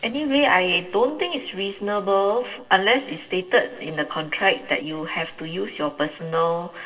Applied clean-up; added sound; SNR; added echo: neural separator model SepFormer DNS4.